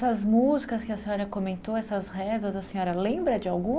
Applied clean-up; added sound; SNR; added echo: none; none; none; none.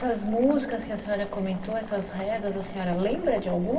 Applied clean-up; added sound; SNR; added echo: none; Boiling; 17 dB; reverberation time 1.9 s.